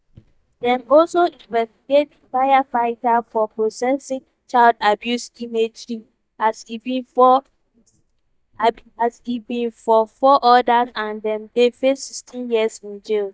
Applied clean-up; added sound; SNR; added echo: neural mask model DeepFilterNet 3.